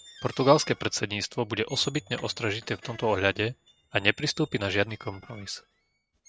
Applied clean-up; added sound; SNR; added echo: neural mask model RNNoise.